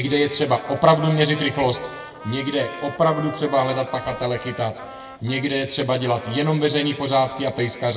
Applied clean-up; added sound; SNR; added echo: none; Trumpet; 17 dB; reverberation time 1.2 s.